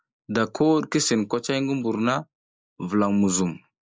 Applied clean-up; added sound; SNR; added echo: neural mask model Resemble Enhance denoiser.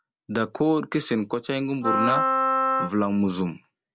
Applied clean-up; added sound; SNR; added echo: none; Wind instrument, woodwind instrument; -1 dB; none.